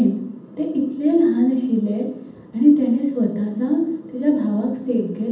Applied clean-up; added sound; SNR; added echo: none; none; none; reverberation time 0.8 s.